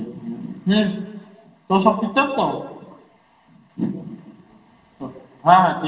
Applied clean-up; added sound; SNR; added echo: none; none; none; reverberation time 0.9 s.